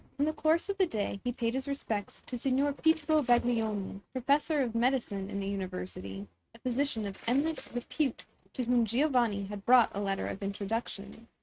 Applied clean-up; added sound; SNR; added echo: neural mask model RNNoise.